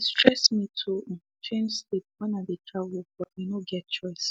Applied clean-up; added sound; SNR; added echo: none; none; none; none.